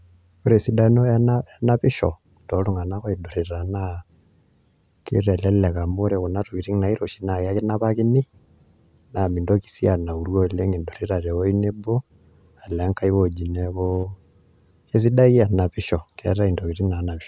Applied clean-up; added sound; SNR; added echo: none; none; none; none.